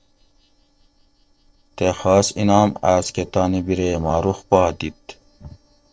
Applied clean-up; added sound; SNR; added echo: neural separator model SepFormer DNS4.